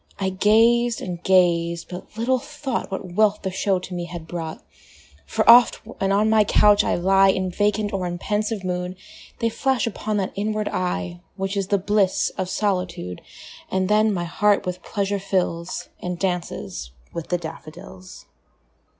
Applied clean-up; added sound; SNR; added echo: none; none; none; none.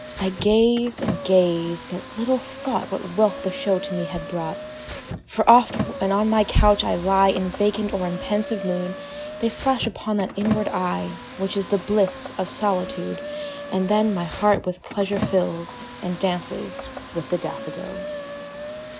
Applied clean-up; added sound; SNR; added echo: none; Car; 10 dB; none.